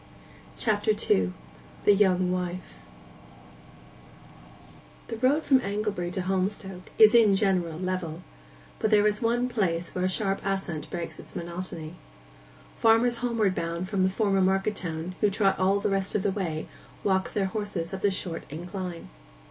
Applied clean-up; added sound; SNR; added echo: none; none; none; none.